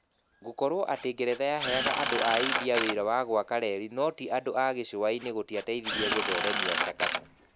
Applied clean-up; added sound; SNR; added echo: none; Drill; 4 dB; none.